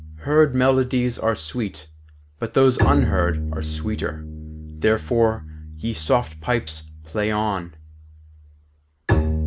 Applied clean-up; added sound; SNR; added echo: none; Bowed string instrument; 5 dB; none.